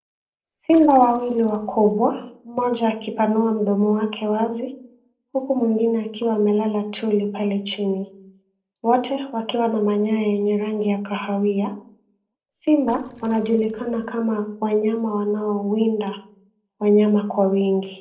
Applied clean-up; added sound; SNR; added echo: neural separator model SepFormer DNS4.